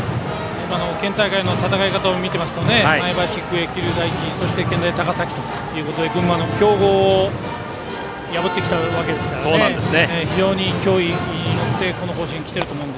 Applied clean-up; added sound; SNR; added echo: none; none; none; none.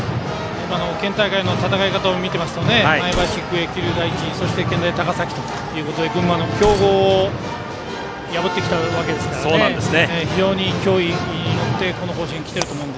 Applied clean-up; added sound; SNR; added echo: none; Gunshot, gunfire; 14 dB; none.